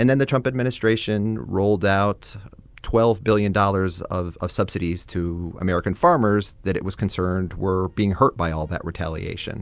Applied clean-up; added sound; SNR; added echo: none; none; none; none.